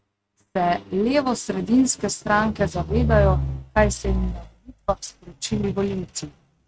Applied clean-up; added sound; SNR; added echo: neural mask model RNNoise.